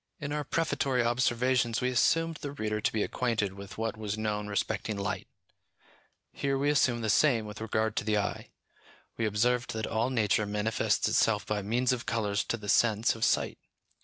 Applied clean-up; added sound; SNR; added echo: neural separator model SepFormer DNS4.